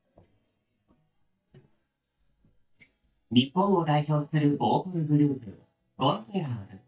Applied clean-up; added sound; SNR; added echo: neural mask model DeepFilterNet 3.